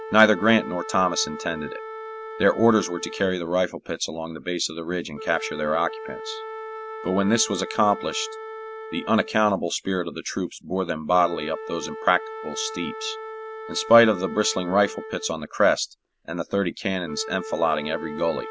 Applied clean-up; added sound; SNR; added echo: none; Wind instrument, woodwind instrument; 12 dB; none.